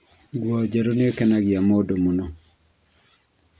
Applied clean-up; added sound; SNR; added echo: none; none; none; none.